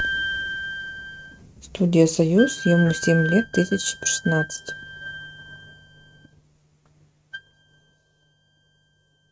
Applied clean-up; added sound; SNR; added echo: neural mask model RNNoise.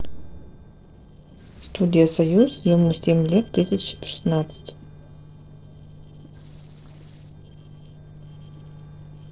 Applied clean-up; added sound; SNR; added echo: neural separator model SepFormer DNS4.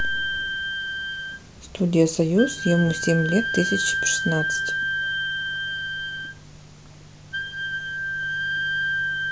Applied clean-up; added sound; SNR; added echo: none; Wind instrument, woodwind instrument; 1 dB; none.